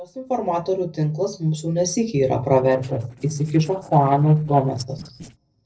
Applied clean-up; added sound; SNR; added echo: neural separator model SepFormer DNS4.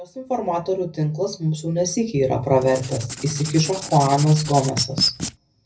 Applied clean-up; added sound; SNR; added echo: none; Writing; 11 dB; reverberation time 0.4 s.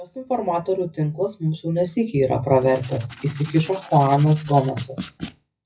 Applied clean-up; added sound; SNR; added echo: classical method WPE with log-MMSE.